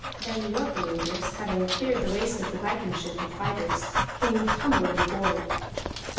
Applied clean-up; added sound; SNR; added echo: none; Dog; 1 dB; reverberation time 0.9 s.